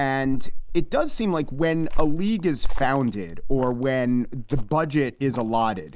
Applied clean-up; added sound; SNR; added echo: neural mask model Resemble Enhance denoiser.